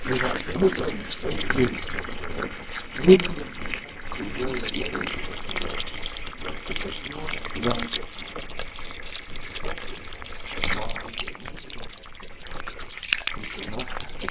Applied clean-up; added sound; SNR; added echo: neural separator model SepFormer WHAMR!.